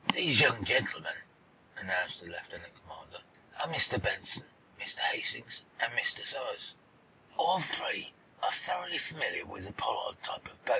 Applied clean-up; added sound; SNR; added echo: none; none; none; none.